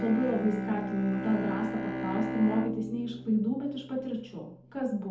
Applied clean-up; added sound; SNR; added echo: none; Bowed string instrument; 6 dB; reverberation time 0.6 s.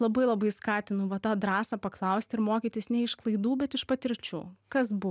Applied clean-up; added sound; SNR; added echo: none; none; none; none.